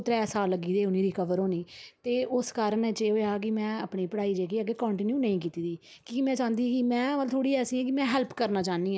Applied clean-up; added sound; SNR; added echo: none; none; none; none.